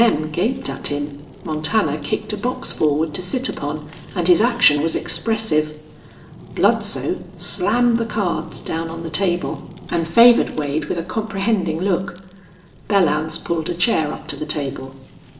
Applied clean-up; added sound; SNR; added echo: none; Fire; 20 dB; reverberation time 0.8 s.